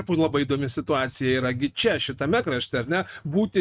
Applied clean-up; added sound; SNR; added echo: neural mask model RNNoise.